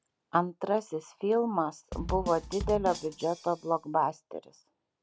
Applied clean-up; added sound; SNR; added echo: none; Bass drum / Snare drum; 9 dB; none.